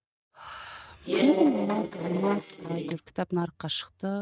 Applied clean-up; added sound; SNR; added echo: neural mask model RNNoise.